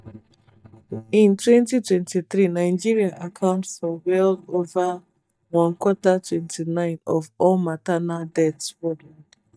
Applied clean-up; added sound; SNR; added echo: neural mask model DeepFilterNet 3.